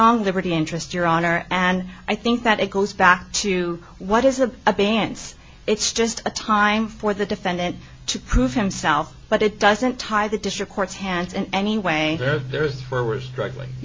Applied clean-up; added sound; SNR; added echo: none; none; none; none.